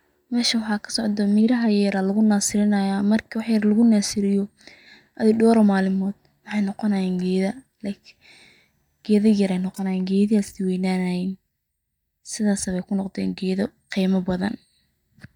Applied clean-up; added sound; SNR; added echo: neural mask model DeepFilterNet 3.